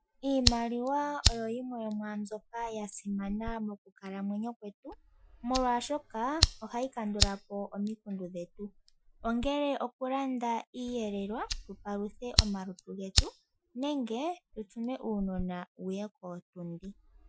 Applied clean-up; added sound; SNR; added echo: classical method Wiener filter.